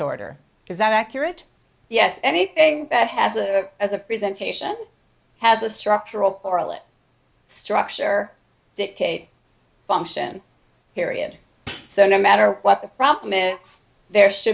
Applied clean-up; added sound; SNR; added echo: none; Hi-hat; 15 dB; none.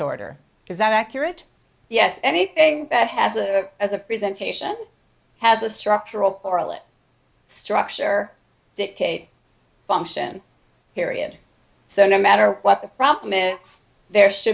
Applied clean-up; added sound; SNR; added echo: none; none; none; none.